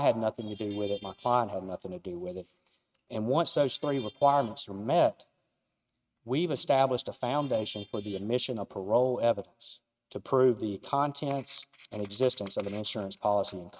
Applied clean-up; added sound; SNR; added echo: neural mask model RNNoise.